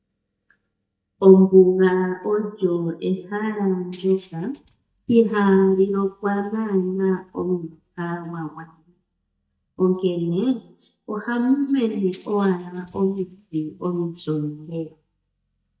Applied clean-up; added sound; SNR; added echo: neural mask model DeepFilterNet 3.